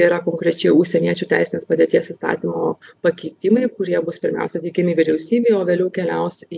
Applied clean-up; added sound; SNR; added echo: none; none; none; none.